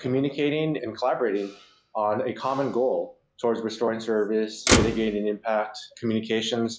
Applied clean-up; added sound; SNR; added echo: classical method log-MMSE.